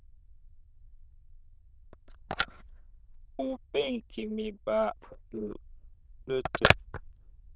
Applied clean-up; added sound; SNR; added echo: neural diffusion model UNIVERSE++.